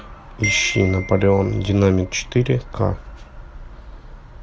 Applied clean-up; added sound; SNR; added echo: none; Marimba, xylophone; 12 dB; none.